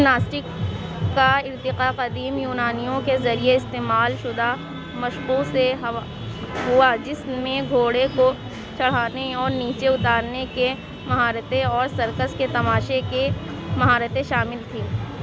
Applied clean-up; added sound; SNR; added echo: none; none; none; none.